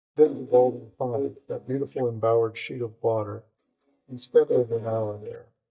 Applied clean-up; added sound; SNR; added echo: neural mask model DeepFilterNet 3.